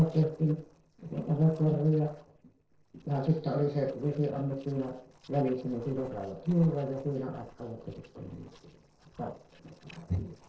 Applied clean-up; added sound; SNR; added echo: neural separator model SepFormer DNS4.